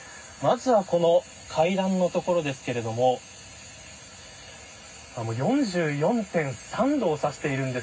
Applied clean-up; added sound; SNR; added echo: none; none; none; reverberation time 0.4 s.